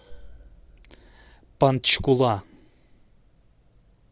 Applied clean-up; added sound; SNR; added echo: none; none; none; none.